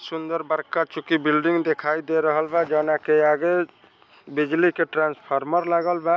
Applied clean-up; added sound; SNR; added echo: none; none; none; none.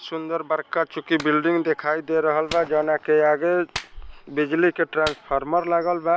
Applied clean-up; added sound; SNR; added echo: none; Clapping; 19 dB; none.